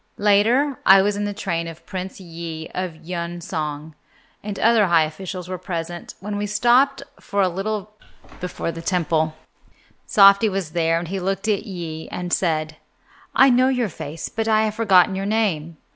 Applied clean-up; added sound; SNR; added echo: none; none; none; none.